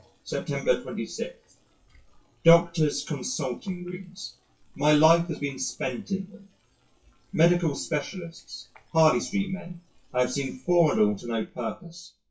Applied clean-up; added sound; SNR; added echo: classical method WPE with log-MMSE.